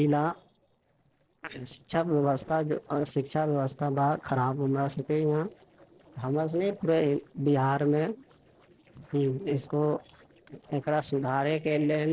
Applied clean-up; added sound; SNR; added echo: neural separator model SepFormer DNS4.